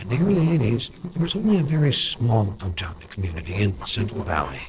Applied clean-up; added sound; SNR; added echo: neural separator model SepFormer DNS4.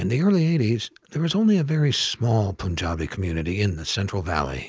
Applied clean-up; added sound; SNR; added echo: none; none; none; none.